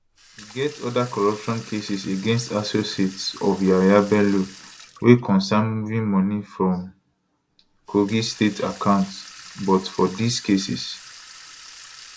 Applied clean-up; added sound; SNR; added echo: none; Sink (filling or washing) / Water tap, faucet; 16 dB; none.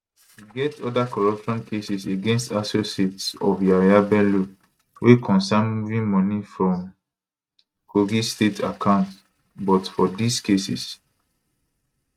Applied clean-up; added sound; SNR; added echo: neural mask model RNNoise.